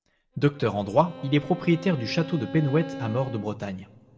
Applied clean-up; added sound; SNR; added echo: none; Bowed string instrument; 14 dB; reverberation time 1.4 s.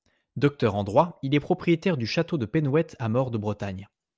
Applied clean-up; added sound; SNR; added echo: none; none; none; none.